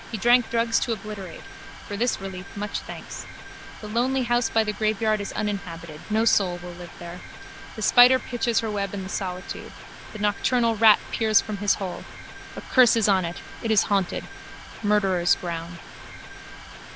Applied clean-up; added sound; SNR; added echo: none; Mechanisms; 13 dB; none.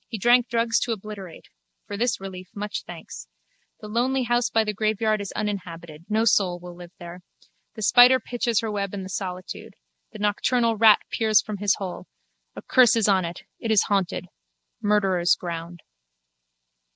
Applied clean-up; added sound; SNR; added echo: none; none; none; none.